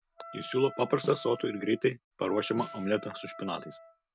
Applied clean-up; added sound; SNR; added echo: none; Snare drum + Wind instrument, woodwind instrument; 15 dB; none.